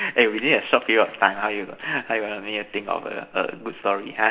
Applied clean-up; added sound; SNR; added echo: none; none; none; reverberation time 1.9 s.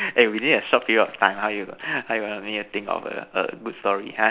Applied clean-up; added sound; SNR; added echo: none; none; none; none.